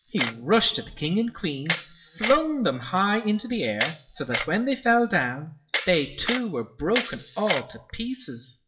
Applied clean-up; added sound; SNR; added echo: classical method WPE with log-MMSE.